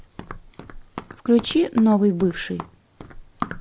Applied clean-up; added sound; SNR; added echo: none; Run; 14 dB; none.